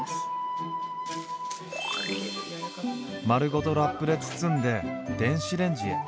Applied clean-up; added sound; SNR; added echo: none; none; none; none.